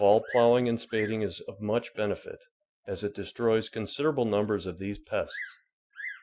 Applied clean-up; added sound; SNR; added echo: neural mask model Resemble Enhance denoiser.